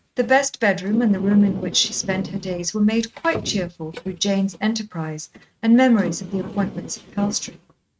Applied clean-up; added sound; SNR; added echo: neural mask model RNNoise.